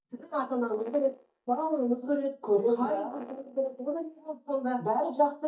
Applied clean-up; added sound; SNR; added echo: neural mask model DeepFilterNet 3.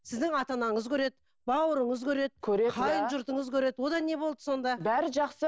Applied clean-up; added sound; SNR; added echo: none; none; none; none.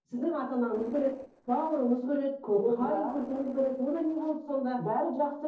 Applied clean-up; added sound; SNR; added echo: neural separator model SepFormer DNS4.